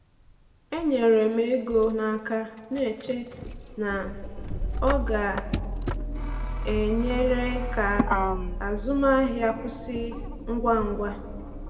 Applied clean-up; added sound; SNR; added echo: none; Motor vehicle (road); 4 dB; reverberation time 1.3 s.